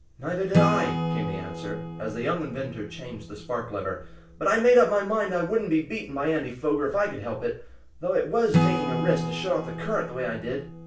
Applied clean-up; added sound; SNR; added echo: none; Acoustic guitar / Strum; 4 dB; reverberation time 0.3 s.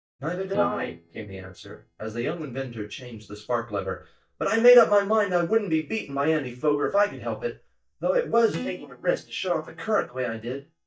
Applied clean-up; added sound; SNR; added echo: neural mask model DeepFilterNet 3.